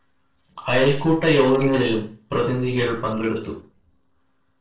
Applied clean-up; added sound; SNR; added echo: neural separator model SepFormer DNS4.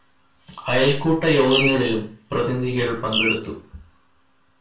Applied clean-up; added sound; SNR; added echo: none; Bird; 6 dB; reverberation time 0.4 s.